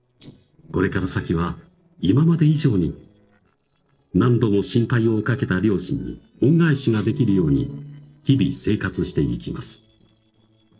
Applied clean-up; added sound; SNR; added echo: neural separator model SepFormer DNS4.